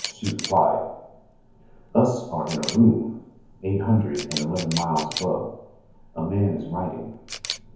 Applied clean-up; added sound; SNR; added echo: none; Camera; 13 dB; reverberation time 0.9 s.